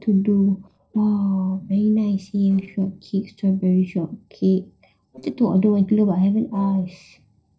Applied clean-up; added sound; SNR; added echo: neural separator model SepFormer DNS4.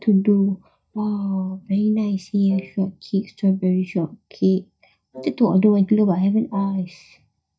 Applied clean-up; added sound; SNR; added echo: neural mask model DeepFilterNet 3.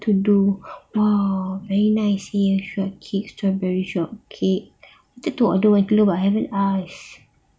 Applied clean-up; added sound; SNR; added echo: none; none; none; none.